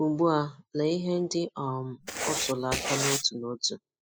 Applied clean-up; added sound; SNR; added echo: classical method spectral subtraction.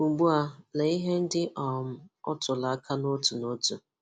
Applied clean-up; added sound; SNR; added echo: none; none; none; none.